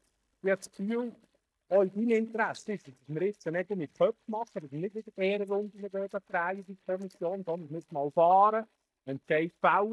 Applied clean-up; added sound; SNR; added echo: neural mask model DeepFilterNet 3.